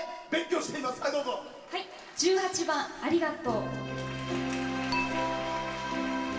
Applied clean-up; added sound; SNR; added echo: none; Dishes, pots, and pans / Chink, clink; 11 dB; reverberation time 2.2 s.